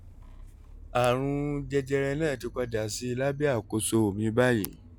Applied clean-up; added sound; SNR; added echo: none; Engine starting / Motor vehicle (road); 18 dB; none.